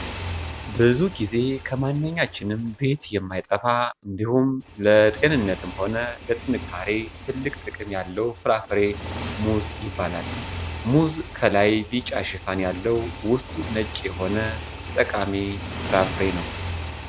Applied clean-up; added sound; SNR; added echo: none; Motorcycle; 10 dB; none.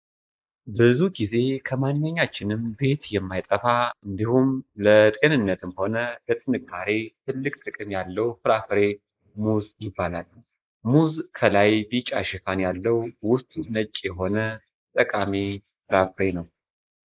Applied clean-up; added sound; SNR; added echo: neural mask model Resemble Enhance denoiser.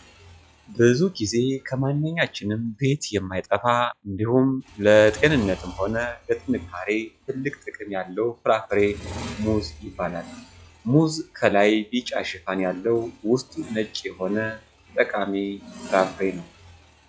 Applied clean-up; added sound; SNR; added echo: classical method log-MMSE.